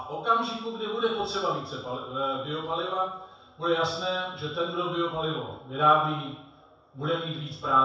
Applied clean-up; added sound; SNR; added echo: none; none; none; reverberation time 0.7 s.